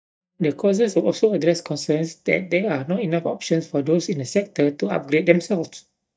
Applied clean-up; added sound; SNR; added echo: neural mask model DeepFilterNet 3.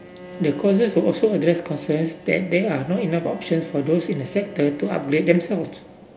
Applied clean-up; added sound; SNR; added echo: none; Bowed string instrument; 19 dB; none.